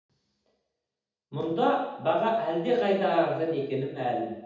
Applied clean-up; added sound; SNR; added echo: none; none; none; reverberation time 0.8 s.